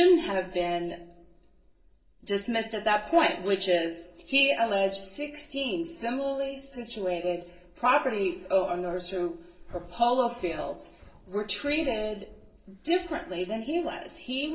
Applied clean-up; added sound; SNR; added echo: neural separator model SepFormer DNS4.